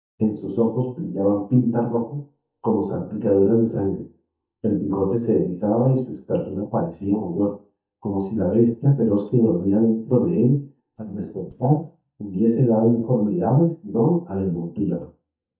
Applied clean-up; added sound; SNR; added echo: neural mask model DeepFilterNet 3.